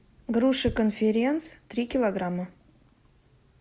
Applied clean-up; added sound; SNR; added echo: none; none; none; none.